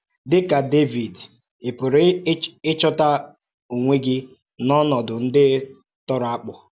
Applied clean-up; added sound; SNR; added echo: none; none; none; none.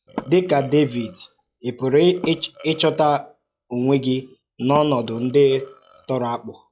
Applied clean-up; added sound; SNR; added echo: classical method log-MMSE.